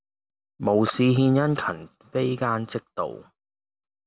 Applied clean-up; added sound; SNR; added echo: none; none; none; none.